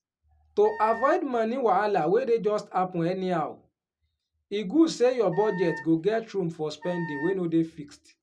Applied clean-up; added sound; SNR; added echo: none; Wind instrument, woodwind instrument; 15 dB; none.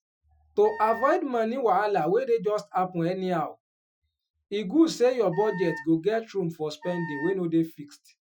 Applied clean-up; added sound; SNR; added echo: classical method Wiener filter.